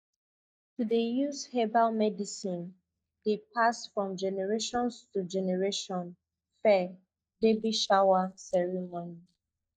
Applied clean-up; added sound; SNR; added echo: neural mask model DeepFilterNet 3.